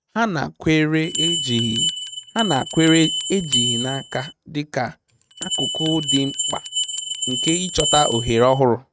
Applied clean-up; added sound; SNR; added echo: neural mask model RNNoise.